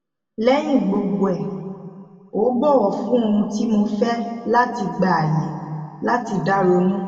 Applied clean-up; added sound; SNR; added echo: none; none; none; reverberation time 1.8 s.